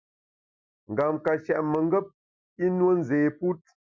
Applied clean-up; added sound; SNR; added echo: none; none; none; none.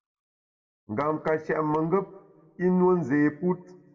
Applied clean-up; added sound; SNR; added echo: none; none; none; reverberation time 1.0 s.